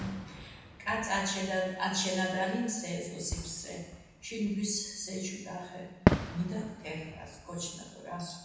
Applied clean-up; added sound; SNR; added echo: none; Fireworks; 2 dB; reverberation time 1.1 s.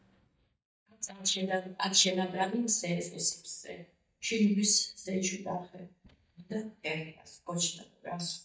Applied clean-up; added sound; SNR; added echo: neural mask model DeepFilterNet 3.